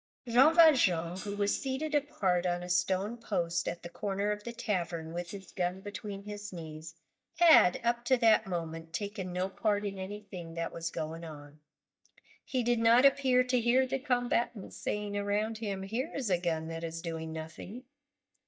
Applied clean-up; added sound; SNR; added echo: neural mask model DeepFilterNet 3.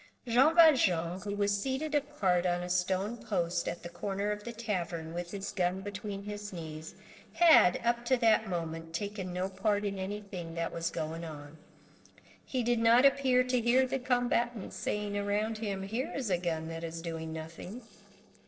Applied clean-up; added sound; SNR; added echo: neural separator model SepFormer DNS4.